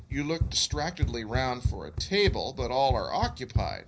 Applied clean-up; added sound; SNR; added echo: none; Run; 3 dB; reverberation time 0.5 s.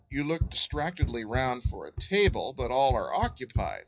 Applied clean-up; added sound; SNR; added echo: classical method WPE with log-MMSE.